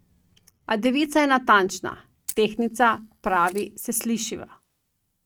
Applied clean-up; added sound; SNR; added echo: neural mask model RNNoise.